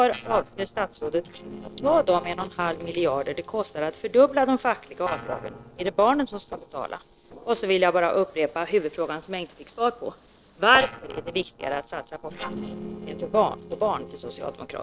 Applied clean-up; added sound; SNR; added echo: neural separator model SepFormer DNS4.